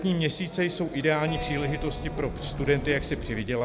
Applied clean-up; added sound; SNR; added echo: none; Keyboard (musical); 7 dB; none.